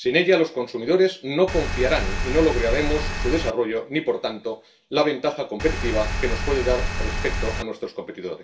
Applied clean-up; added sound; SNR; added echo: none; Engine; 1 dB; reverberation time 0.3 s.